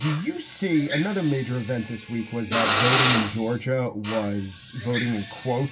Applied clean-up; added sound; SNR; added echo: none; Drill; 0 dB; reverberation time 0.2 s.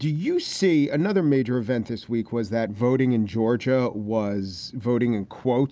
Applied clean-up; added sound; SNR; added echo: none; none; none; none.